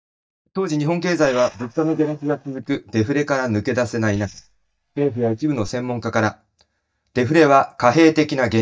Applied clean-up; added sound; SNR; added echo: neural mask model DeepFilterNet 3.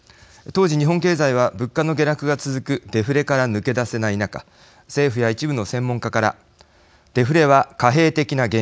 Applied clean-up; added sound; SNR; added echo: none; none; none; none.